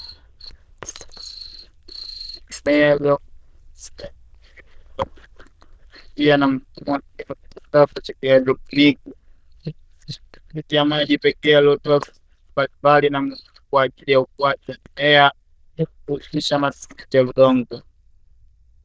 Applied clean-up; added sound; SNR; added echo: neural diffusion model UNIVERSE++.